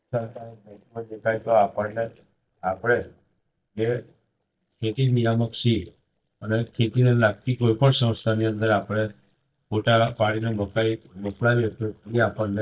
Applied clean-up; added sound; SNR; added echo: neural mask model DeepFilterNet 3.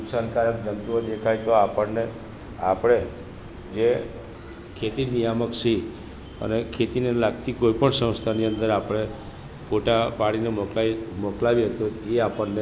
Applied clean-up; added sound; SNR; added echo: none; none; none; none.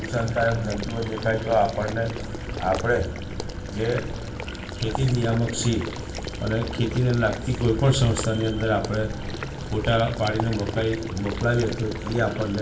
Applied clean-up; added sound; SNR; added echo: none; Water / Liquid; 11 dB; reverberation time 0.2 s.